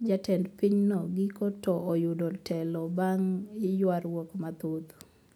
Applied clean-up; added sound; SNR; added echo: none; none; none; none.